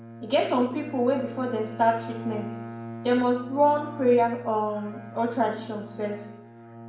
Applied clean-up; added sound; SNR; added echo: none; Bowed string instrument; 13 dB; reverberation time 0.7 s.